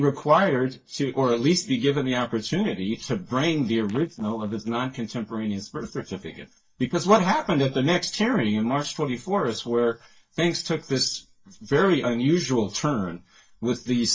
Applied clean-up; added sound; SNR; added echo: neural mask model DeepFilterNet 3.